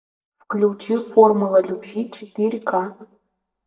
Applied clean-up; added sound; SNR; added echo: neural mask model DeepFilterNet 3.